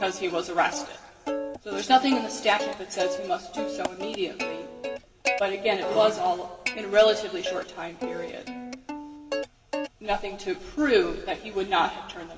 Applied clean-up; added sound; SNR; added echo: none; Plucked string instrument; 8 dB; reverberation time 2.3 s.